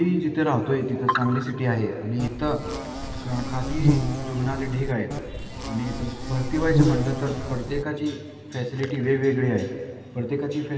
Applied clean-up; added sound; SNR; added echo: none; Insect; 1 dB; reverberation time 2.2 s.